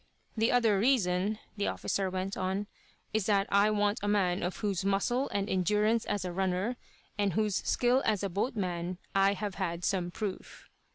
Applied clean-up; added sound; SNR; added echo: none; none; none; none.